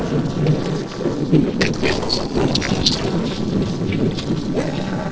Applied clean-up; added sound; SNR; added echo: neural separator model SepFormer DNS4.